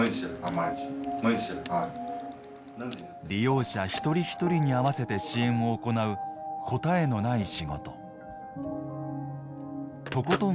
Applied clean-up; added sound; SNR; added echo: none; Telephone; 16 dB; none.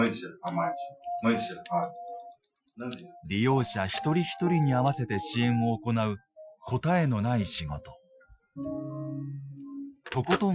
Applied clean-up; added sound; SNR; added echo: classical method Wiener filter.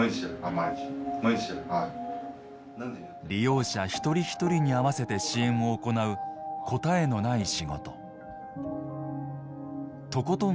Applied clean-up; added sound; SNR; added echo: none; none; none; none.